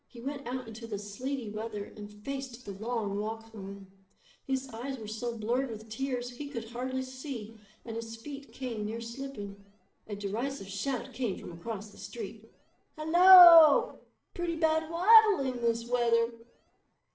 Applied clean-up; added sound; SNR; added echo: neural separator model SepFormer DNS4.